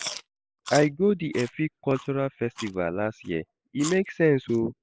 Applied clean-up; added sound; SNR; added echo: neural mask model Resemble Enhance denoiser.